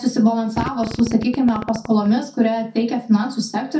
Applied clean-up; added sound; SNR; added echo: none; Fart; 12 dB; reverberation time 0.3 s.